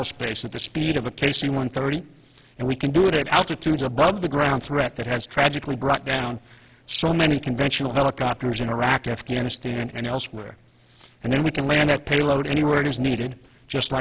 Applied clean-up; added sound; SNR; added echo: none; none; none; none.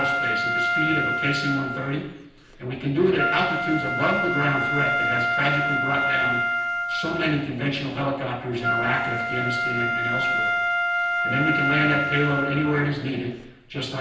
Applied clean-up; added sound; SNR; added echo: none; Wind instrument, woodwind instrument; -1 dB; reverberation time 0.9 s.